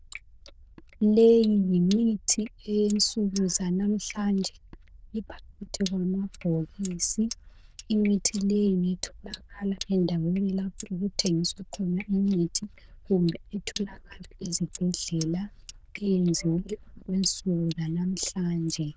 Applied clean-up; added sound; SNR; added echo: neural diffusion model UNIVERSE++.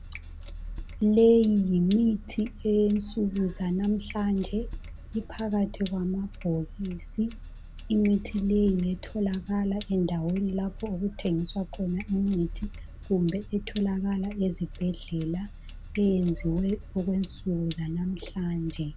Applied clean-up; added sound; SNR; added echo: none; Sink (filling or washing); 13 dB; none.